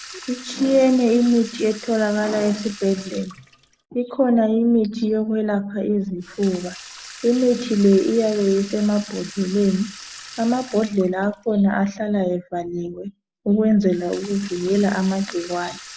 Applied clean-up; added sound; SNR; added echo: none; Sink (filling or washing) / Water tap, faucet; 19 dB; none.